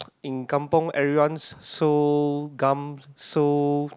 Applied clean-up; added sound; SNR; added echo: none; none; none; none.